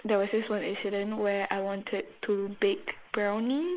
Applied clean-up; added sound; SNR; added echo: neural mask model Resemble Enhance denoiser.